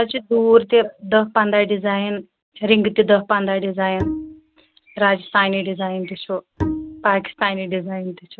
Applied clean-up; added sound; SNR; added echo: neural mask model RNNoise.